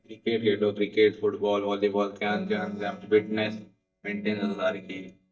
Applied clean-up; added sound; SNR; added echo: neural mask model DeepFilterNet 3.